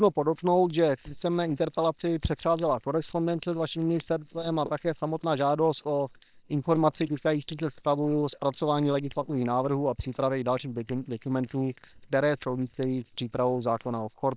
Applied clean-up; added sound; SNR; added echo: neural separator model SepFormer WHAM!.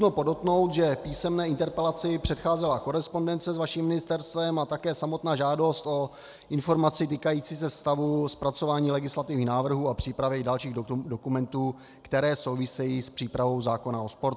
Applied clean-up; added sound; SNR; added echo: none; none; none; none.